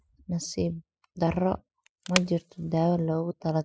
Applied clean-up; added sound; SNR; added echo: classical method spectral subtraction.